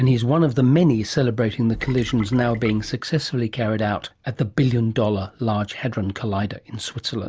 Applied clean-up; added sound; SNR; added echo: none; Trickle, dribble / Water tap, faucet; 14 dB; none.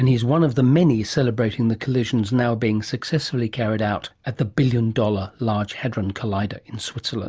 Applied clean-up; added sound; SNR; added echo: none; none; none; none.